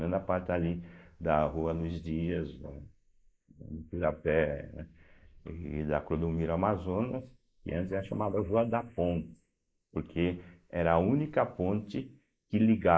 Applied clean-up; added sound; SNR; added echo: neural mask model Resemble Enhance denoiser.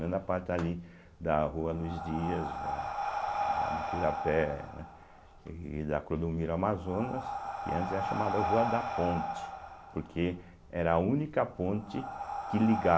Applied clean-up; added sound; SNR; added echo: none; Breathing; 5 dB; none.